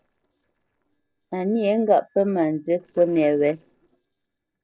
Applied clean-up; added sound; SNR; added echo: neural separator model SepFormer DNS4.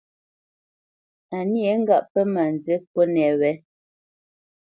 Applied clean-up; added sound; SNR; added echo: none; none; none; none.